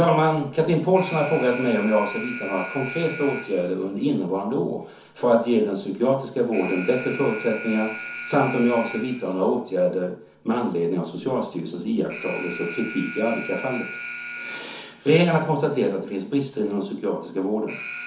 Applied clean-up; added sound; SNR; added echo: none; Alarm; 14 dB; reverberation time 0.9 s.